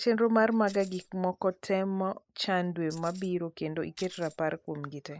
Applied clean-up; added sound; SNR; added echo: neural mask model Resemble Enhance denoiser.